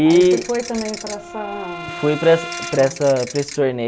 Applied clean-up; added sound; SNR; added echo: none; Brass instrument + Ratchet, pawl / Percussion; 13 dB; none.